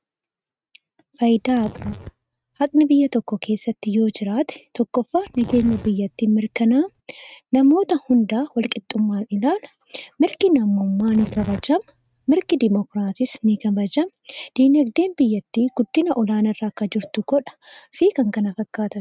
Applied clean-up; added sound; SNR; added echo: neural mask model RNNoise.